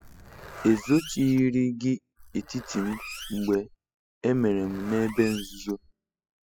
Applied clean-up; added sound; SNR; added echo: classical method spectral subtraction.